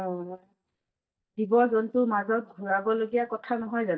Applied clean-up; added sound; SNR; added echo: neural mask model DeepFilterNet 3.